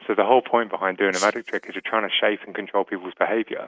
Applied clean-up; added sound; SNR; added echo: neural mask model RNNoise.